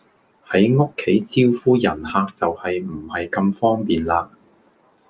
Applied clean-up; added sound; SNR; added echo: none; none; none; none.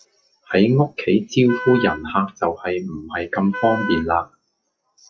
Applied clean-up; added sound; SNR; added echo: classical method log-MMSE.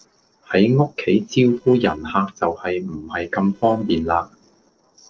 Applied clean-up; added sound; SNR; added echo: neural separator model SepFormer DNS4.